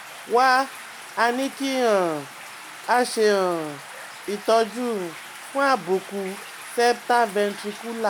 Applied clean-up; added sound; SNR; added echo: none; Stream; 15 dB; none.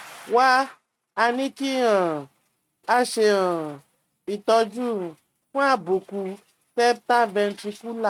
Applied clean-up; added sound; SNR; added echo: neural mask model RNNoise.